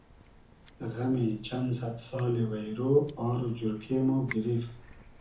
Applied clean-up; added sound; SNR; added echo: none; Crushing; 19 dB; reverberation time 0.7 s.